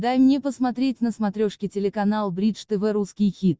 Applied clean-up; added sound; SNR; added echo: none; none; none; none.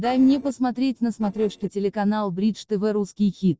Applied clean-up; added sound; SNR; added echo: neural separator model SepFormer DNS4.